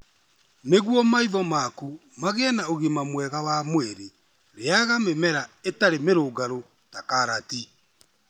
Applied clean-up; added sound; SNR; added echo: none; none; none; none.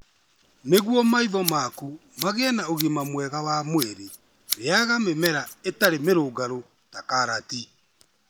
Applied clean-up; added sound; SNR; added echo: none; Scissors; 12 dB; none.